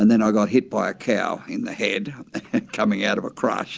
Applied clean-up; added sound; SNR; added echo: none; none; none; none.